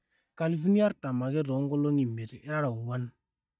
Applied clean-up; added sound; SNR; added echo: neural mask model DeepFilterNet 3.